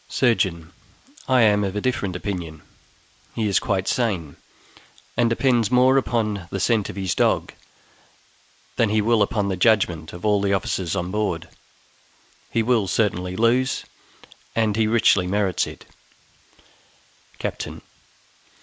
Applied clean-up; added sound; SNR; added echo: none; none; none; none.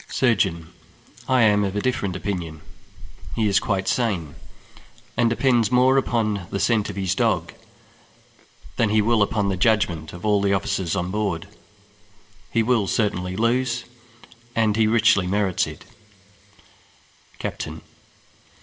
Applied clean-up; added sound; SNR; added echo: none; Chewing, mastication; 13 dB; reverberation time 0.3 s.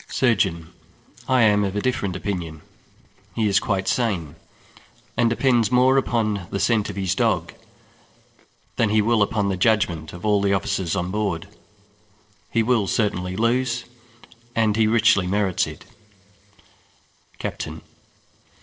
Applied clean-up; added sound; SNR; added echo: neural separator model SepFormer DNS4.